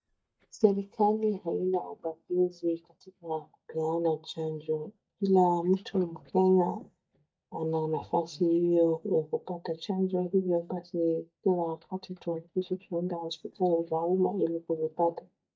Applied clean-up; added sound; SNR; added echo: neural mask model DeepFilterNet 3.